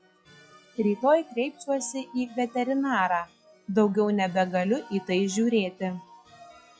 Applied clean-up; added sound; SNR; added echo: classical method log-MMSE.